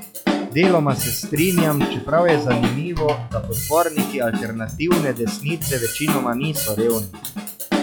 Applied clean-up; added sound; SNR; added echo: classical method log-MMSE.